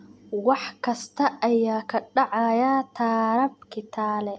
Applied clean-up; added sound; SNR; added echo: none; none; none; none.